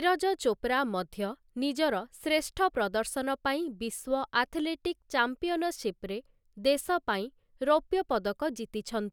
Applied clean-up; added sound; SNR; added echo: none; none; none; none.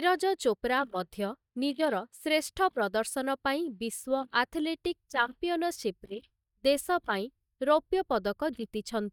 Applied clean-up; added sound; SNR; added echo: neural mask model DeepFilterNet 3.